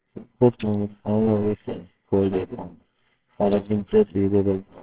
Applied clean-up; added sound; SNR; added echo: neural separator model SepFormer WHAMR!.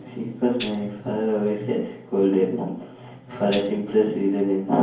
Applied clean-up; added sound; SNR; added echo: none; Tambourine; 17 dB; reverberation time 0.9 s.